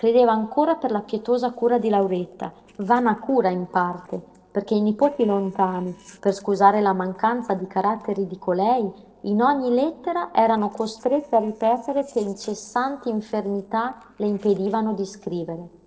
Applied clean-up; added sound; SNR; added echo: neural separator model SepFormer DNS4.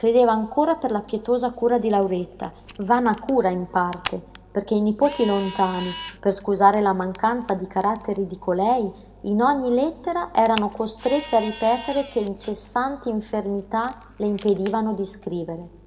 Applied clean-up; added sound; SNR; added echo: none; Camera; 15 dB; reverberation time 2.8 s.